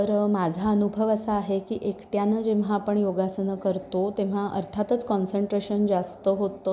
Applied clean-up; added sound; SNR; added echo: none; none; none; none.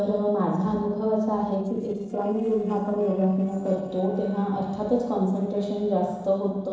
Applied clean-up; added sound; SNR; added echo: neural separator model SepFormer DNS4.